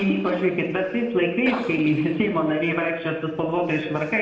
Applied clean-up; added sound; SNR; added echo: neural separator model SepFormer DNS4.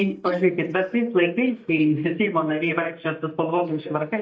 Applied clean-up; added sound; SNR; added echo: neural mask model DeepFilterNet 3.